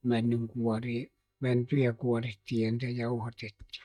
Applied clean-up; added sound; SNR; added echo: neural mask model DeepFilterNet 3.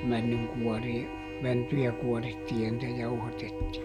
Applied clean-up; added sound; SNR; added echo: none; Wind instrument, woodwind instrument + Trumpet; 7 dB; none.